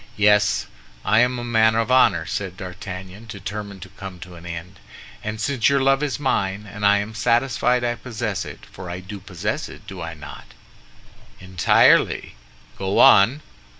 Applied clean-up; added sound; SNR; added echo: none; none; none; none.